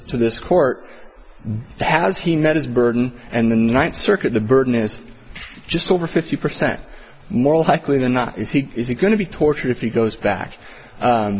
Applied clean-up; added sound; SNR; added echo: none; none; none; none.